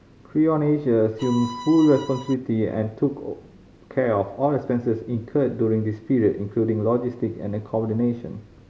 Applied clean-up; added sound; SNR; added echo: none; Bowed string instrument; 12 dB; none.